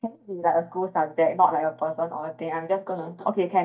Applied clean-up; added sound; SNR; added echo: neural mask model DeepFilterNet 3.